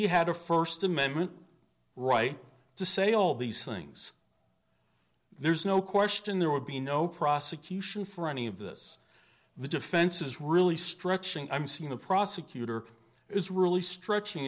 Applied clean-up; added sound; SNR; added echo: none; none; none; none.